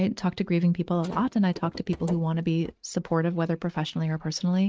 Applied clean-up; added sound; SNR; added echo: neural mask model RNNoise.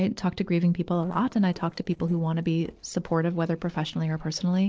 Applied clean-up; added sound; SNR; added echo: neural separator model SepFormer DNS4.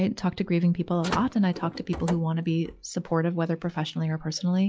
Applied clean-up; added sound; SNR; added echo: classical method log-MMSE.